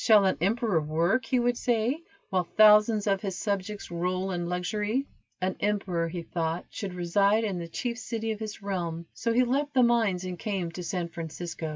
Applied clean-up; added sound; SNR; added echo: none; none; none; none.